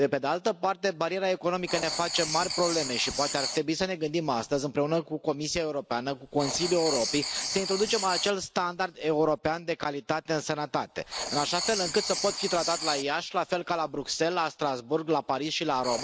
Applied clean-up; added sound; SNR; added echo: none; Writing; 8 dB; none.